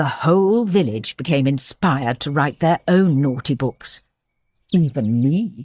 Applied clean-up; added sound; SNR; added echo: neural mask model DeepFilterNet 3.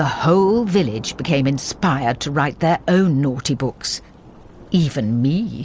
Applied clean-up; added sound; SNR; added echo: none; none; none; none.